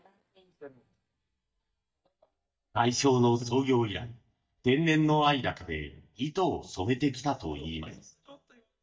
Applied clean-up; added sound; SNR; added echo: neural mask model DeepFilterNet 3.